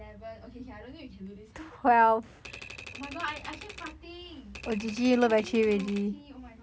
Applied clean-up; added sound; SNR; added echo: none; Typewriter; 16 dB; none.